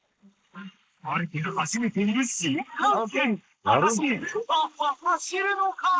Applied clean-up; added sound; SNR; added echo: neural mask model Resemble Enhance denoiser.